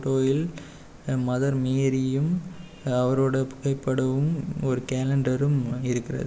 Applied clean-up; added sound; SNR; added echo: none; none; none; none.